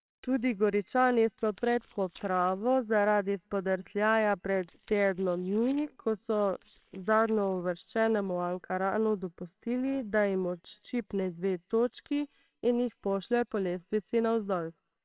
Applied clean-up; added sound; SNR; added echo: neural separator model SepFormer WHAMR!.